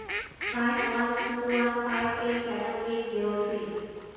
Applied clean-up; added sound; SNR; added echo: none; Fowl; 9 dB; reverberation time 1.9 s.